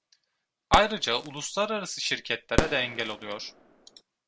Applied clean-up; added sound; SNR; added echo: none; Fireworks; 4 dB; none.